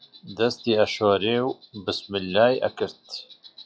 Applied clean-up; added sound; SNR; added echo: classical method log-MMSE.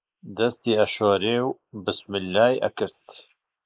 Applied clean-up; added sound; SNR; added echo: neural mask model Resemble Enhance denoiser.